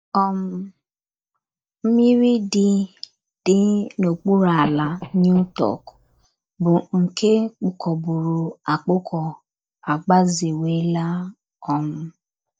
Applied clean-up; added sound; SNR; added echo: neural mask model DeepFilterNet 3.